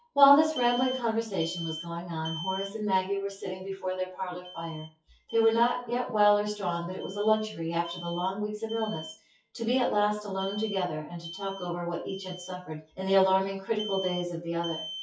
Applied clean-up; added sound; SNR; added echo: classical method WPE with log-MMSE.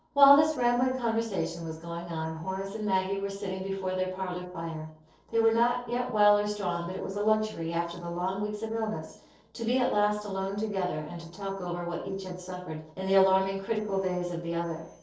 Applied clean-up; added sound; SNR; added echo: neural separator model SepFormer DNS4.